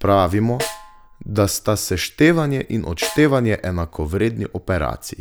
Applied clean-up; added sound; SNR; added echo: none; Snare drum; 15 dB; none.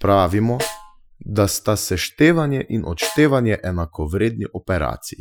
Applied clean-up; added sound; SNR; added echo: classical method Wiener filter.